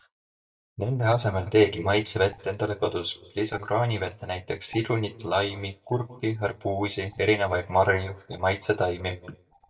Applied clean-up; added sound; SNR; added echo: neural mask model DeepFilterNet 3.